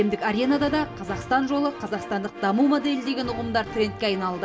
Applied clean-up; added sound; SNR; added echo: none; none; none; reverberation time 0.3 s.